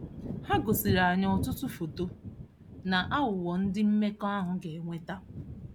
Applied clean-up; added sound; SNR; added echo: none; Thunder / Wind; 8 dB; none.